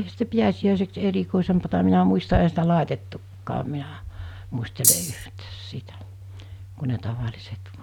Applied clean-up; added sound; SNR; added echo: none; Rattle (instrument); -4 dB; none.